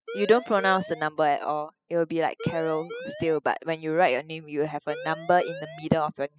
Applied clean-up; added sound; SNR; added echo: classical method spectral subtraction.